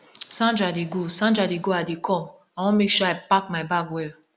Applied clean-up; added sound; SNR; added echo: none; none; none; none.